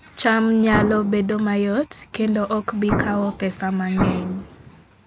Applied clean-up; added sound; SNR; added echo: none; Explosion; 6 dB; none.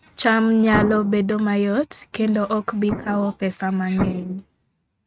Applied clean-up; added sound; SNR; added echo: neural mask model RNNoise.